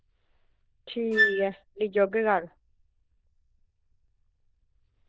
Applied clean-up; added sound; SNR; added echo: neural diffusion model UNIVERSE++.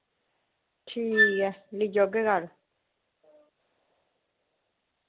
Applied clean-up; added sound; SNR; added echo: none; Wind instrument, woodwind instrument; -2 dB; none.